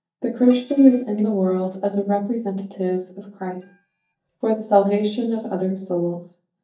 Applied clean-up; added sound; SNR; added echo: neural mask model DeepFilterNet 3.